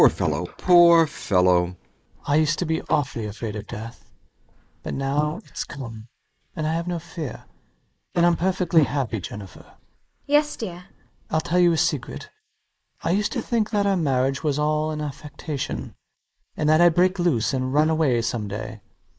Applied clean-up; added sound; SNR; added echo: neural mask model Resemble Enhance denoiser.